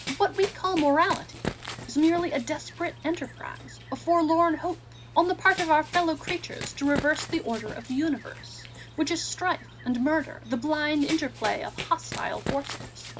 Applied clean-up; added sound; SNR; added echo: none; Run; 12 dB; none.